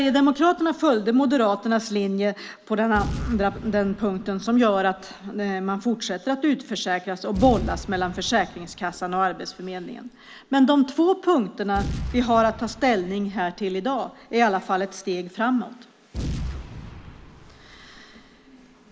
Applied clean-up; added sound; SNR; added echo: none; Boom; 14 dB; none.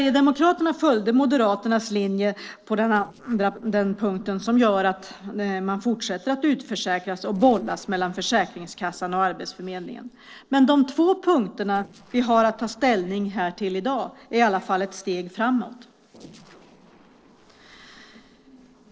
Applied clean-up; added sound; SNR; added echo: neural separator model SepFormer DNS4.